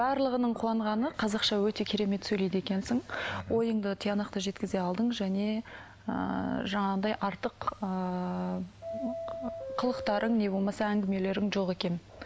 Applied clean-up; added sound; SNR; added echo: none; Subway, metro, underground; 16 dB; none.